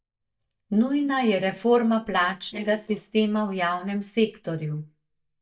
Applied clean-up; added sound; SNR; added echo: neural mask model DeepFilterNet 3.